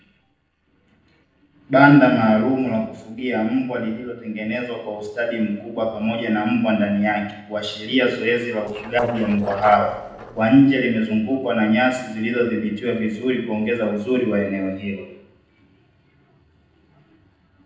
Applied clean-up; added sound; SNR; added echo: neural separator model SepFormer DNS4.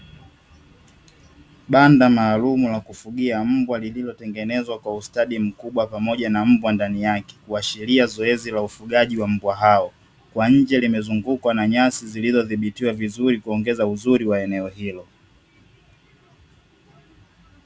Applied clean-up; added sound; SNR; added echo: none; none; none; none.